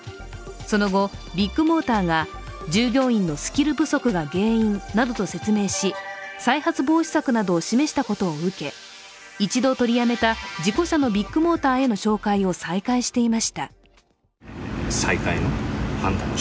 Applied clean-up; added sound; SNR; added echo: none; none; none; none.